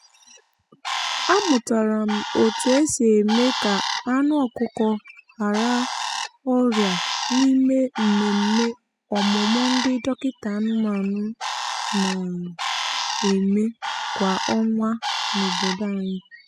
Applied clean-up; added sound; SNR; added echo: classical method spectral subtraction.